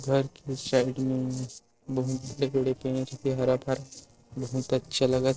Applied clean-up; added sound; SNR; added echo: neural separator model SepFormer DNS4.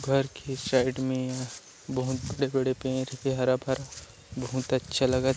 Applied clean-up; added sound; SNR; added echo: none; none; none; none.